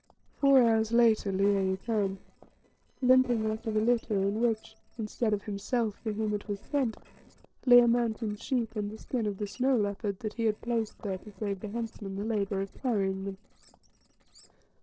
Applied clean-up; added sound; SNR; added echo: neural separator model SepFormer DNS4.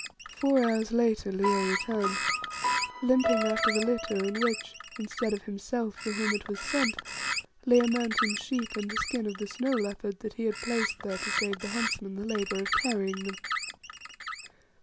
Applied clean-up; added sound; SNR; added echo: none; Piano + Bird; 4 dB; none.